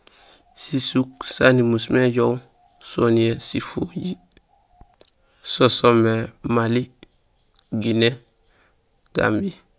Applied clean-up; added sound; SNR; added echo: none; none; none; none.